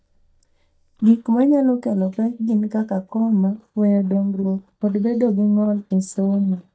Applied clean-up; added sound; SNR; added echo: neural mask model DeepFilterNet 3.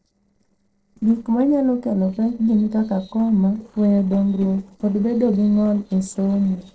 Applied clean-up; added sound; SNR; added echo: neural separator model SepFormer DNS4.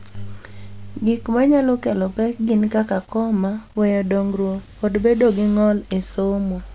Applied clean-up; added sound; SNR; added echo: none; none; none; none.